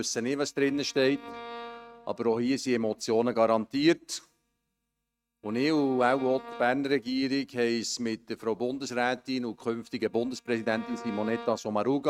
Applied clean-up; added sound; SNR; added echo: neural mask model RNNoise.